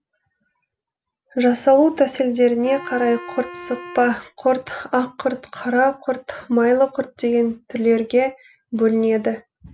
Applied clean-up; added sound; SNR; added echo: none; Wind instrument, woodwind instrument; 17 dB; none.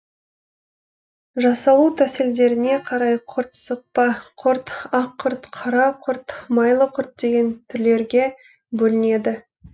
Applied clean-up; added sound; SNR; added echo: neural mask model DeepFilterNet 3.